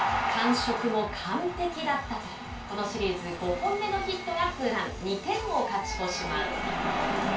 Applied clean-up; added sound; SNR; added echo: none; Bird; 16 dB; reverberation time 0.2 s.